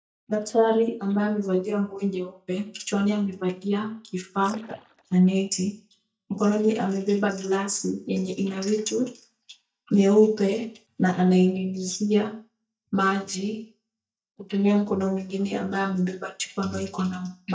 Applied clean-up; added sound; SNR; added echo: neural mask model DeepFilterNet 3.